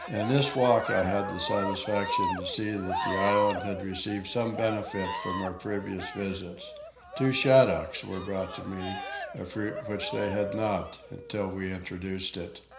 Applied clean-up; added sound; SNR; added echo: none; Cheering; 7 dB; reverberation time 0.5 s.